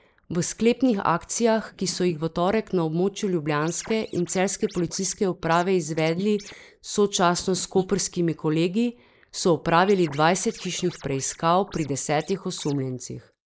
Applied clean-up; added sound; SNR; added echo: neural mask model Resemble Enhance denoiser.